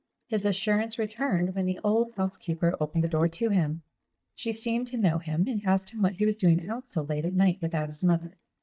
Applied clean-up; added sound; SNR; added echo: neural mask model DeepFilterNet 3.